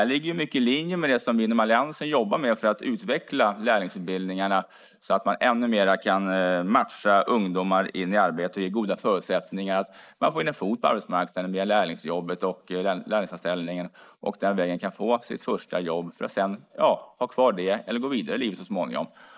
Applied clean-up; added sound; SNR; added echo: neural mask model Resemble Enhance denoiser.